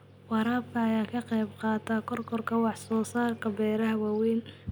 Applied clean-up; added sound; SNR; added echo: none; none; none; none.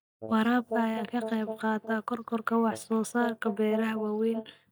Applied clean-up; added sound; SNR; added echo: neural mask model DeepFilterNet 3.